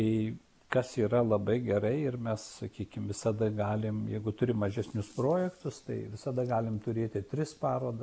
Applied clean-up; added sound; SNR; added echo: none; none; none; none.